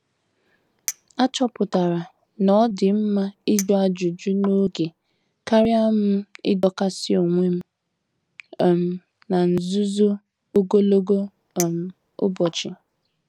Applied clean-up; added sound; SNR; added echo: none; Chink, clink; 17 dB; none.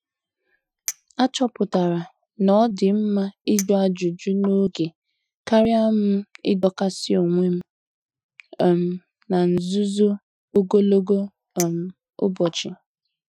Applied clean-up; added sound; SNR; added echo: classical method Wiener filter.